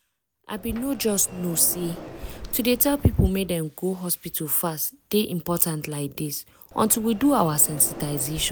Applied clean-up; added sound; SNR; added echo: none; Sliding door; 17 dB; none.